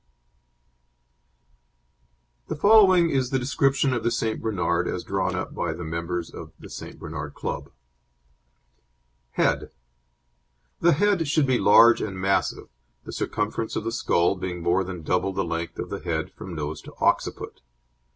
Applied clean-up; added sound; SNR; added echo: none; none; none; none.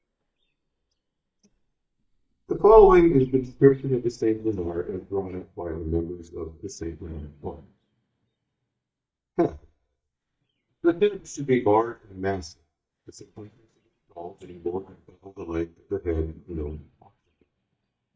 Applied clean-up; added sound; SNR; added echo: neural mask model DeepFilterNet 3.